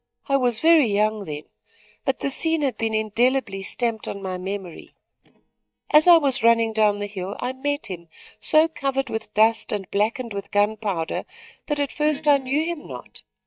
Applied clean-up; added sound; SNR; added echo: neural mask model DeepFilterNet 3.